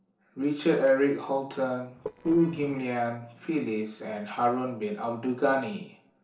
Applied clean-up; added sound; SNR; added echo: neural separator model SepFormer DNS4.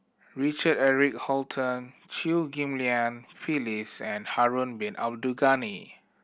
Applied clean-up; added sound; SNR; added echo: none; none; none; none.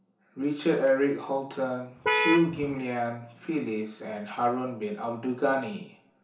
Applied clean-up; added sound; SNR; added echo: none; Vehicle horn, car horn, honking; -1 dB; reverberation time 0.7 s.